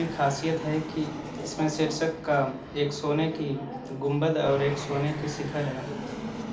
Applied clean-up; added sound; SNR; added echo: none; Fixed-wing aircraft, airplane; 12 dB; reverberation time 0.4 s.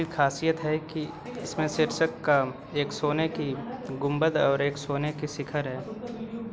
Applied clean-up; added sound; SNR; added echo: none; none; none; none.